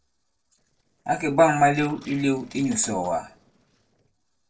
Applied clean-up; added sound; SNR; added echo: neural separator model SepFormer DNS4.